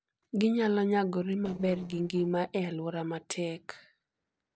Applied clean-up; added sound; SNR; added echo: neural separator model SepFormer DNS4.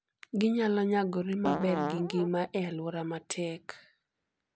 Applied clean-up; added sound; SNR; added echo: none; Fart; 2 dB; none.